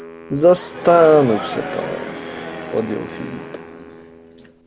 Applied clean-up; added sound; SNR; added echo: none; Wind instrument, woodwind instrument + Crowd; 11 dB; none.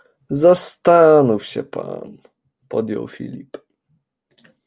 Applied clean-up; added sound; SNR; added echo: none; none; none; none.